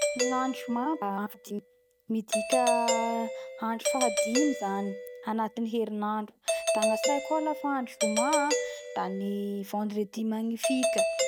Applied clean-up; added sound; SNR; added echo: none; Doorbell; 1 dB; none.